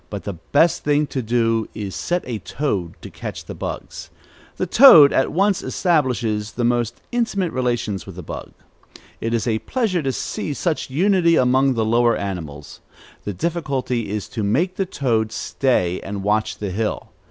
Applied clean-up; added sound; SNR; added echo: none; none; none; none.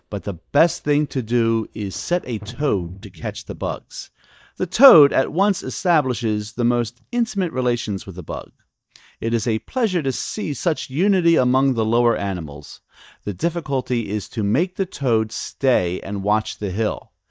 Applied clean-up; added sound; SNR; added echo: neural mask model DeepFilterNet 3.